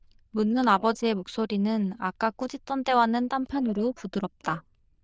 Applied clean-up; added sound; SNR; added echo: neural diffusion model UNIVERSE++.